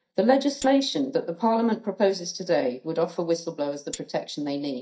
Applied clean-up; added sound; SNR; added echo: neural mask model DeepFilterNet 3.